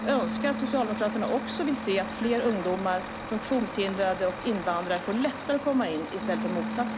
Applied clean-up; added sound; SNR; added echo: none; Bass guitar + Truck; 6 dB; none.